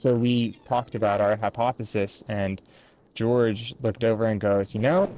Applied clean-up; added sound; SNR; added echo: neural separator model SepFormer DNS4.